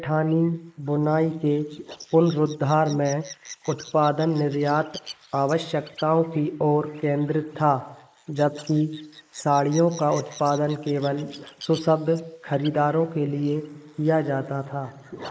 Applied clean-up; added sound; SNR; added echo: neural mask model Resemble Enhance denoiser.